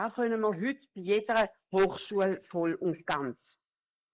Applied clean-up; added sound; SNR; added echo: neural mask model Resemble Enhance denoiser.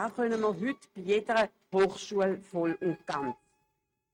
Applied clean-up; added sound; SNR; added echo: neural mask model RNNoise.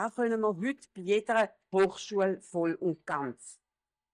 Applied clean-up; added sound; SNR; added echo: neural mask model DeepFilterNet 3.